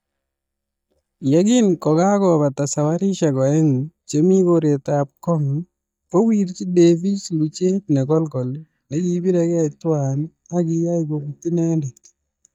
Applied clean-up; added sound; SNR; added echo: neural mask model DeepFilterNet 3.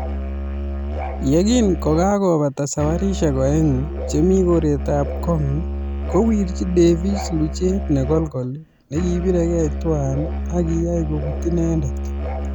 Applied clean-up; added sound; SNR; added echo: none; Musical instrument; 5 dB; none.